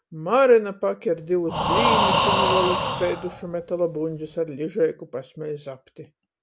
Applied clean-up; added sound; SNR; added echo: none; Breathing; -1 dB; none.